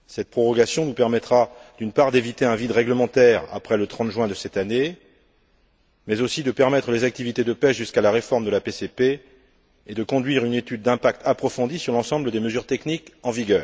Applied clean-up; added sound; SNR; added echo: none; none; none; none.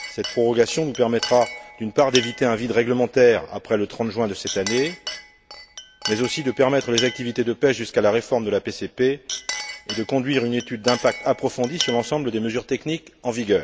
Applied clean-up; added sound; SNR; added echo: none; Chink, clink; 12 dB; none.